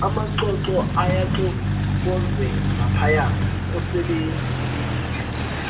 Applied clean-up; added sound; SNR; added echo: none; Truck; -5 dB; reverberation time 0.6 s.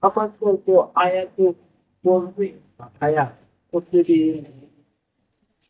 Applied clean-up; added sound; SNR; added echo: neural mask model DeepFilterNet 3.